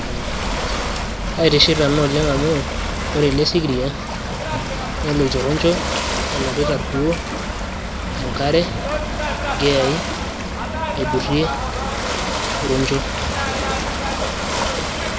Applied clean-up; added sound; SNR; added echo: none; Ocean / Boat, Water vehicle; 1 dB; none.